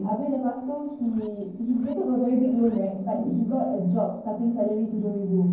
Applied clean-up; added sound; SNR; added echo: neural separator model SepFormer DNS4.